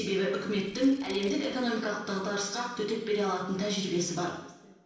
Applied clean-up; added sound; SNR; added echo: neural separator model SepFormer DNS4.